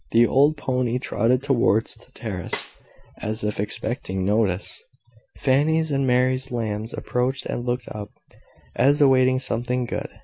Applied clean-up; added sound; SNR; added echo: none; Snare drum; 15 dB; none.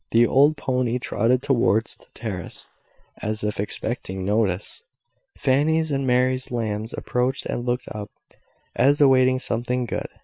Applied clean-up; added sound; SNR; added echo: neural separator model SepFormer WHAM!.